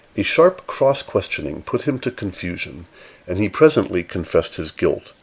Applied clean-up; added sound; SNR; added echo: none; none; none; none.